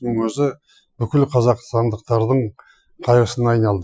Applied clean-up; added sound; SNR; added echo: classical method Wiener filter.